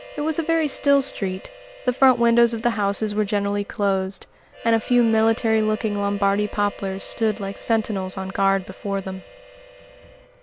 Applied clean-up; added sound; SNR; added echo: none; Harmonica; 19 dB; none.